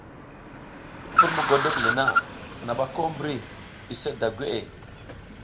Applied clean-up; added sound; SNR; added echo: none; Car; -1 dB; reverberation time 1.2 s.